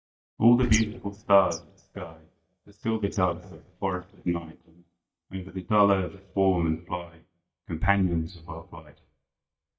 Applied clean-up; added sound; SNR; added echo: neural mask model DeepFilterNet 3.